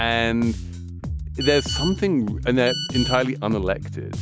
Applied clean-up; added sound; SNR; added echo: none; Bass guitar + Telephone; 6 dB; none.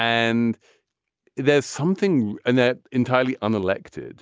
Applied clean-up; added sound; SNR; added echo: none; none; none; none.